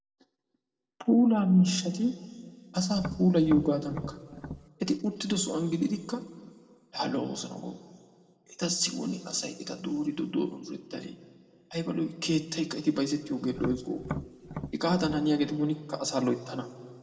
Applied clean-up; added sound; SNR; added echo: none; Tap; 9 dB; reverberation time 1.6 s.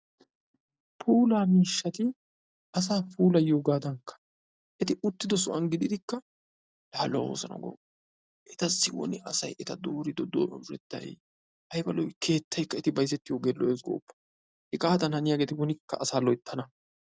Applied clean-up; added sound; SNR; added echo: none; none; none; none.